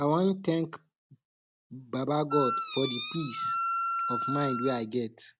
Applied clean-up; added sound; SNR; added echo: none; Wind instrument, woodwind instrument; 1 dB; none.